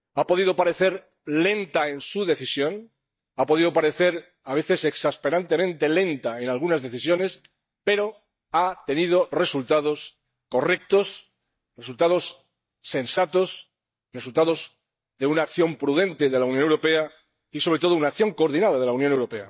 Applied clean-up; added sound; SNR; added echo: neural mask model DeepFilterNet 3.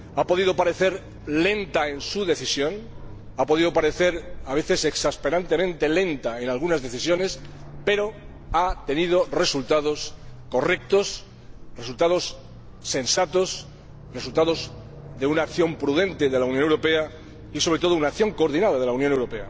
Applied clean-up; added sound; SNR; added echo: none; Aircraft; 15 dB; none.